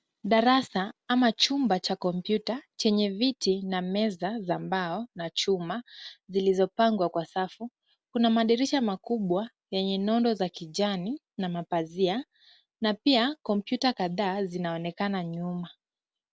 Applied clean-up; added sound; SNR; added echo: none; none; none; none.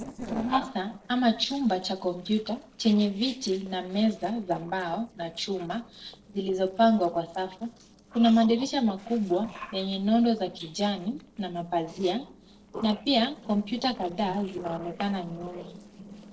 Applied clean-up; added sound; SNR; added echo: neural separator model SepFormer DNS4.